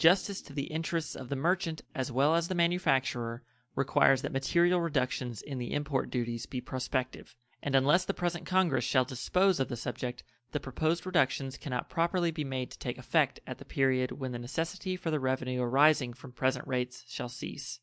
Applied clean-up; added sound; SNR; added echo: none; none; none; none.